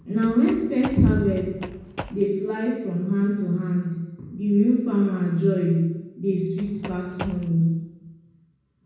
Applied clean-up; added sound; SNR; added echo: none; Run; 15 dB; reverberation time 1.1 s.